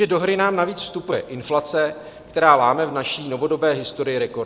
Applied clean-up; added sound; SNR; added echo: none; none; none; none.